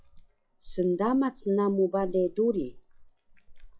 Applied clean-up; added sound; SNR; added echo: classical method log-MMSE.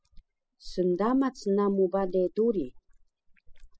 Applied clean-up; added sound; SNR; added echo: classical method spectral subtraction.